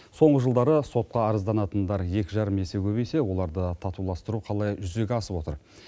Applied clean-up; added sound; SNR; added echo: none; none; none; none.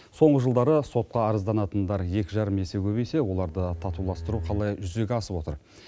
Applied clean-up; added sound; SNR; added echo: none; Bowed string instrument; 11 dB; none.